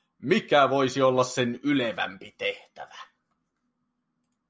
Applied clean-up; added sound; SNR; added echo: none; none; none; none.